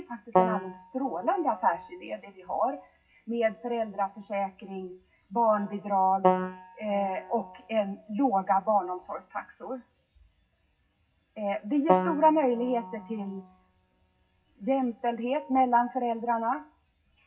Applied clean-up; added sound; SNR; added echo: classical method WPE with log-MMSE.